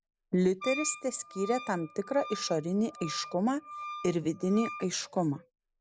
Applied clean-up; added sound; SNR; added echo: none; Wind instrument, woodwind instrument; 13 dB; none.